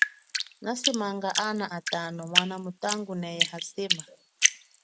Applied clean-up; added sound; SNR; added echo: none; Drip; -3 dB; none.